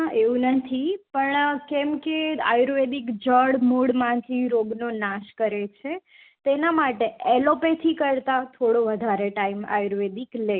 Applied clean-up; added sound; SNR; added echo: none; none; none; none.